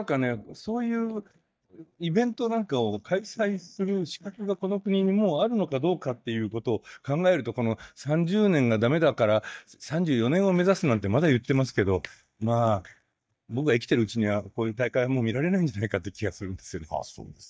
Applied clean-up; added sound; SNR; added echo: neural mask model DeepFilterNet 3.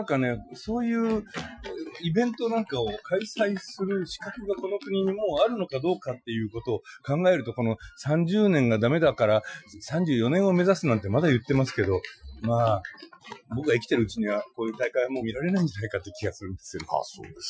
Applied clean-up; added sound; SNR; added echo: classical method Wiener filter.